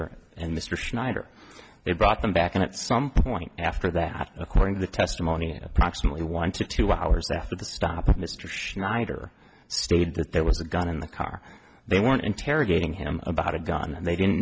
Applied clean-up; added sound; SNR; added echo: none; none; none; none.